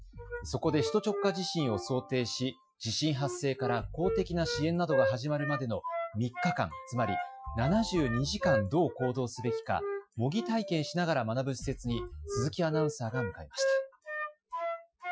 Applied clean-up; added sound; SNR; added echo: classical method Wiener filter.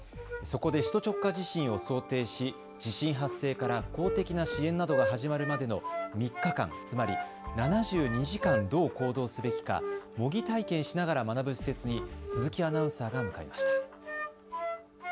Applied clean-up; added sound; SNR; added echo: none; Wind instrument, woodwind instrument; 6 dB; none.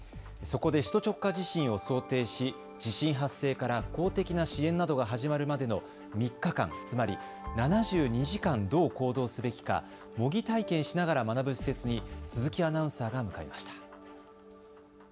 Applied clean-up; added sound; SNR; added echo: none; none; none; none.